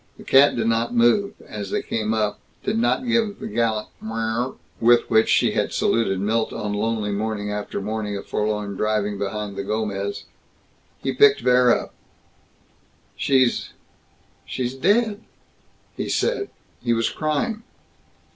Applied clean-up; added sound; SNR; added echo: none; none; none; none.